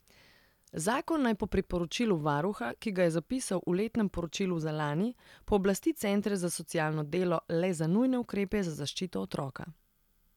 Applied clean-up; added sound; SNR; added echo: none; none; none; none.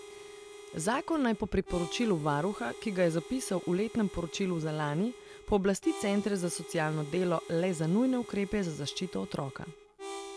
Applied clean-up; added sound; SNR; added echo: none; Harmonica; 14 dB; none.